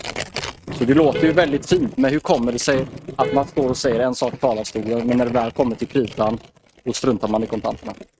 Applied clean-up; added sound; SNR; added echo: neural mask model RNNoise.